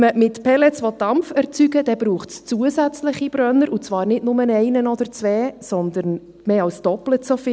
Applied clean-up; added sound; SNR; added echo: none; none; none; none.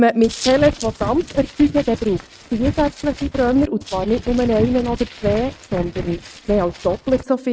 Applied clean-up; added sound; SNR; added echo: neural mask model RNNoise.